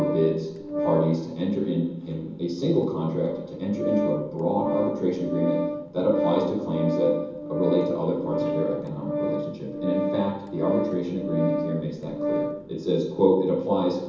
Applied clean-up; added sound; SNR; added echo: none; Organ; 4 dB; reverberation time 0.9 s.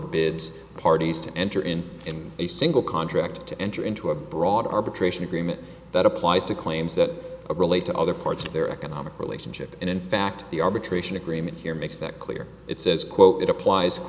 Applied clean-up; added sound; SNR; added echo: none; none; none; none.